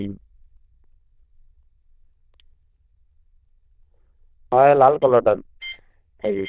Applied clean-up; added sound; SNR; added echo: neural diffusion model UNIVERSE++.